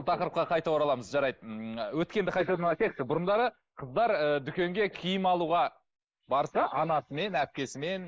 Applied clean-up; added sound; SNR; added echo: neural mask model Resemble Enhance denoiser.